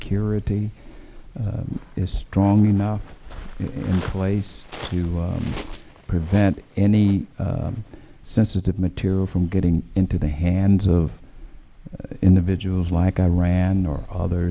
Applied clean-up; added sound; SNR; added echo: none; Waves, surf; 16 dB; none.